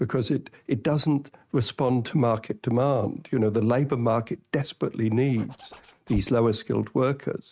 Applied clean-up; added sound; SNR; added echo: neural mask model RNNoise.